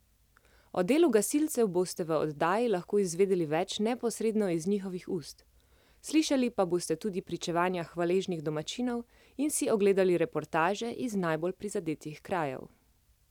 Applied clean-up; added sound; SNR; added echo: none; none; none; none.